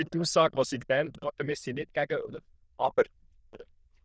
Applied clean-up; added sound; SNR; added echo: neural diffusion model UNIVERSE++.